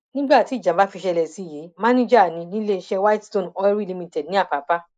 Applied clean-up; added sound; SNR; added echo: neural mask model Resemble Enhance denoiser.